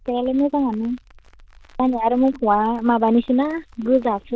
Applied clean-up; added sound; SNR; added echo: neural diffusion model UNIVERSE++.